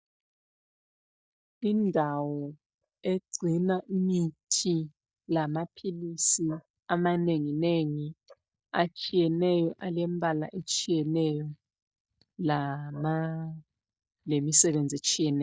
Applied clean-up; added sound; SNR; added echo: neural mask model DeepFilterNet 3.